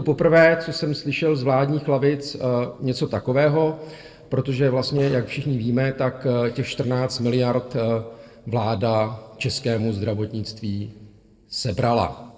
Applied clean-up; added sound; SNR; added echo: neural separator model SepFormer DNS4.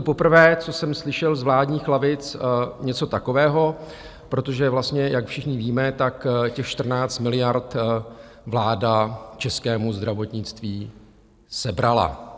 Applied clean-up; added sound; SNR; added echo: none; none; none; none.